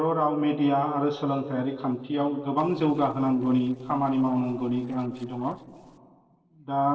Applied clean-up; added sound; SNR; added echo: neural separator model SepFormer DNS4.